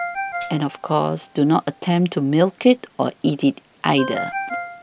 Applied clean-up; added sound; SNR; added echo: none; Ringtone + Tambourine; 11 dB; none.